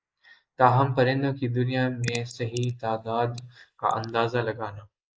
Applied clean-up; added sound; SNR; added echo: neural mask model Resemble Enhance denoiser.